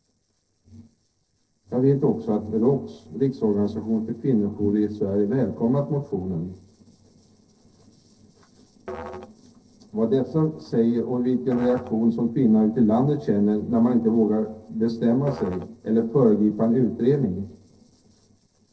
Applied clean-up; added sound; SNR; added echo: neural separator model SepFormer DNS4.